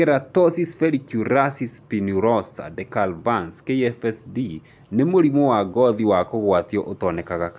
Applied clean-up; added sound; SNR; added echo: none; none; none; none.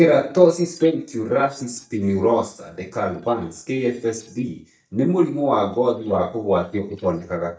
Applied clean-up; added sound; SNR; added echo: neural mask model DeepFilterNet 3.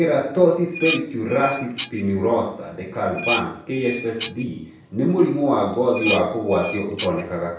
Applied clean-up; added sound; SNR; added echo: none; Dishes, pots, and pans; 7 dB; reverberation time 0.6 s.